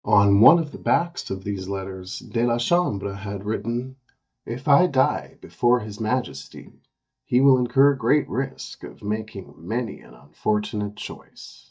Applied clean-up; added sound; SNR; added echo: neural mask model DeepFilterNet 3.